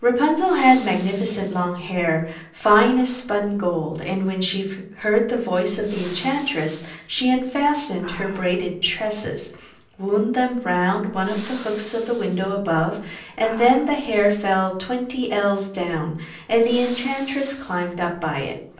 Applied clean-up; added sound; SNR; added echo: neural separator model SepFormer DNS4.